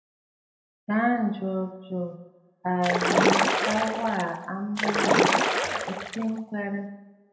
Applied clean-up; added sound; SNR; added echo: none; Splash, splatter; -5 dB; reverberation time 0.7 s.